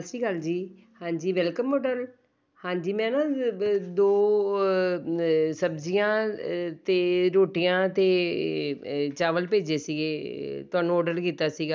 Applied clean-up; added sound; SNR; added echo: none; none; none; none.